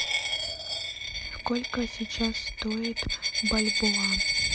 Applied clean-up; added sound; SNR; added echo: none; Coin (dropping); -3 dB; none.